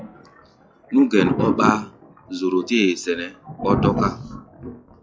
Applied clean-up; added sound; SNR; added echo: classical method log-MMSE.